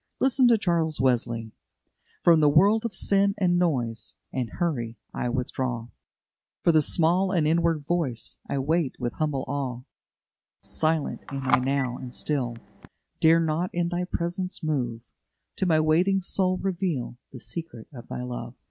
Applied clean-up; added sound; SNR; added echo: none; Telephone; 9 dB; none.